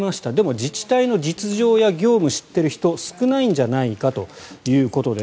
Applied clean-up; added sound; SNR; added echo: none; none; none; none.